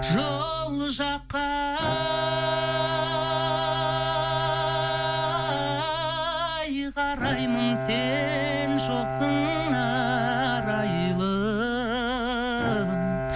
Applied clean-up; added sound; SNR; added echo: none; Bowed string instrument; 3 dB; none.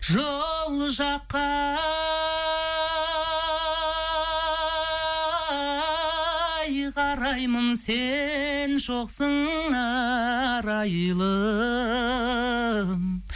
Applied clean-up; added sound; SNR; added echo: none; none; none; none.